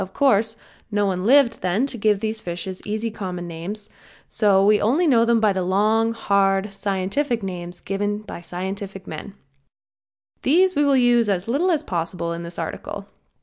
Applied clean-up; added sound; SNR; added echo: none; none; none; none.